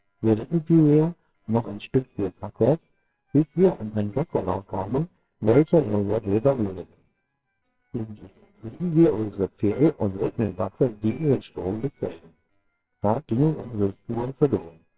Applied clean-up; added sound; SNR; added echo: neural separator model SepFormer WHAMR!.